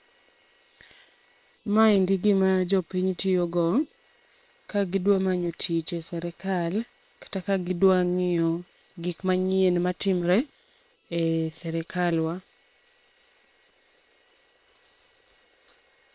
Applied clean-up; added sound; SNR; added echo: neural separator model SepFormer WHAM!.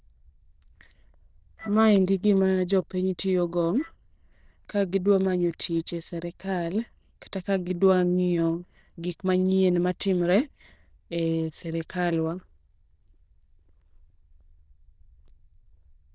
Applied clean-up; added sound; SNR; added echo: neural diffusion model UNIVERSE++.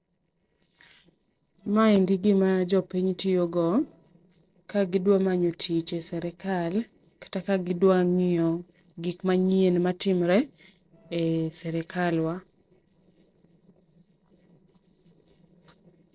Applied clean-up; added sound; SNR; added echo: neural separator model SepFormer DNS4.